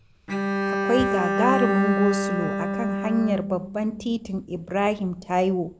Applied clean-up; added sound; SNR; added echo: none; Bowed string instrument; 1 dB; none.